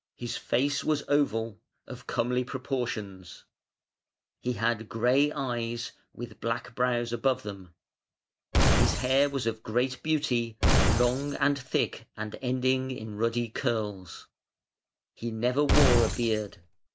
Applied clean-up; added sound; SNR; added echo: none; Glass; -4 dB; none.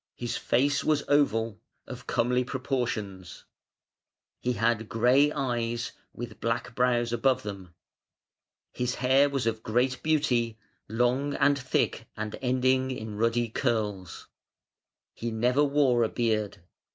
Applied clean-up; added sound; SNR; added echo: none; none; none; none.